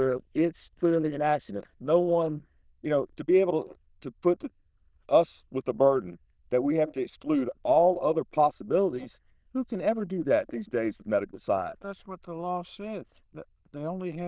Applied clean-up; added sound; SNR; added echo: neural diffusion model UNIVERSE++.